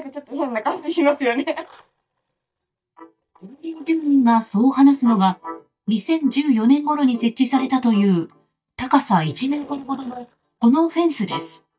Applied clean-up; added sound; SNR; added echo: neural mask model DeepFilterNet 3.